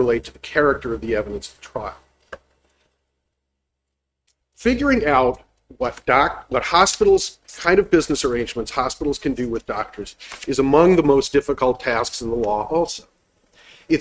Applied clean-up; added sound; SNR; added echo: neural mask model RNNoise.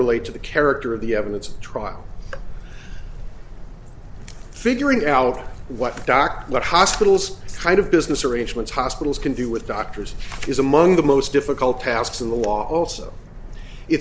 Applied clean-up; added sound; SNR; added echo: none; none; none; none.